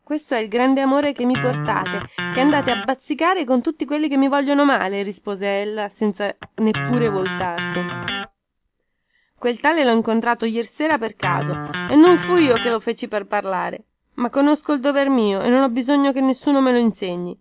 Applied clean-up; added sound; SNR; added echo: none; Electric guitar; 8 dB; none.